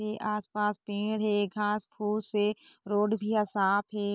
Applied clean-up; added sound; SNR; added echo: none; none; none; none.